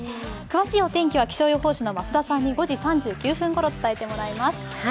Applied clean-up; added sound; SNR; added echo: none; none; none; none.